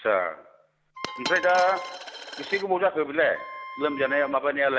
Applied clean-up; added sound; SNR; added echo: none; Wind instrument, woodwind instrument + Coin (dropping); 13 dB; none.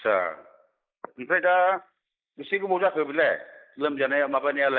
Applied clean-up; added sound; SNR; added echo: neural mask model Resemble Enhance denoiser.